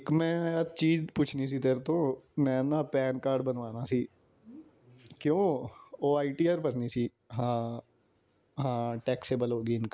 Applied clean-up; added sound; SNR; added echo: none; none; none; none.